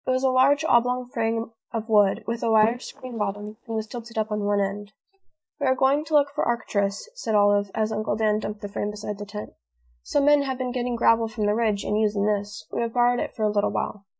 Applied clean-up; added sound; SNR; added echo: neural mask model DeepFilterNet 3.